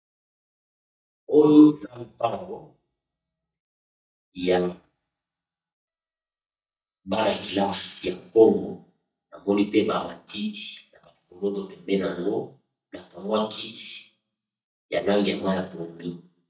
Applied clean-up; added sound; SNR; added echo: neural mask model DeepFilterNet 3.